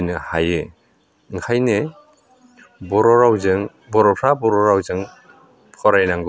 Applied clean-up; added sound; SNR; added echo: none; none; none; none.